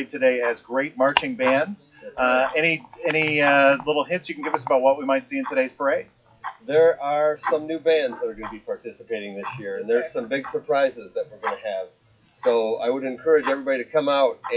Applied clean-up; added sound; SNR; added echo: classical method WPE with log-MMSE.